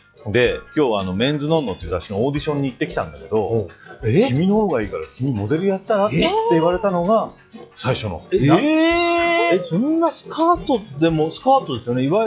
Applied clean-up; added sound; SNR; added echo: classical method log-MMSE.